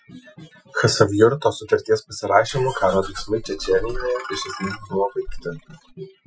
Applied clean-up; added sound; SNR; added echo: classical method Wiener filter.